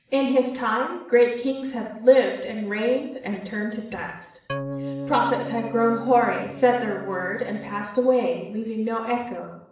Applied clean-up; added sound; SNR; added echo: none; Organ; 10 dB; reverberation time 0.7 s.